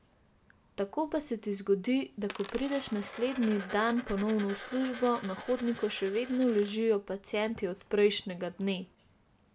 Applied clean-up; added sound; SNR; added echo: none; Coin (dropping); 16 dB; none.